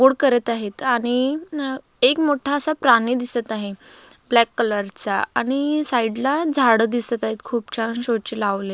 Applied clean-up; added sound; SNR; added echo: none; none; none; none.